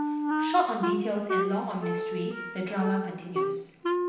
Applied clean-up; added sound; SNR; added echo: none; Wind instrument, woodwind instrument; 0 dB; reverberation time 0.9 s.